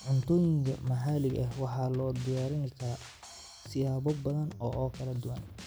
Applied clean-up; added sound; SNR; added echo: none; Drum kit; 16 dB; none.